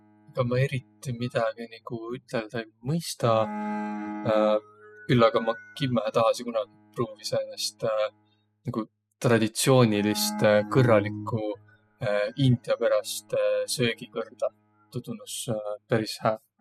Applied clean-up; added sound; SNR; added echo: classical method spectral subtraction.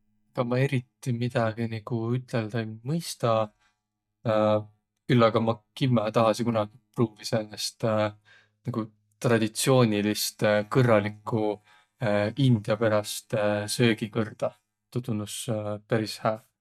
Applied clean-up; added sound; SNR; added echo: neural mask model DeepFilterNet 3.